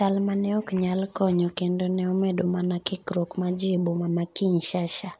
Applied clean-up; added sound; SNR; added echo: none; none; none; none.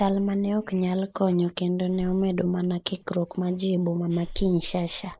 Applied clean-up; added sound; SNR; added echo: neural mask model Resemble Enhance denoiser.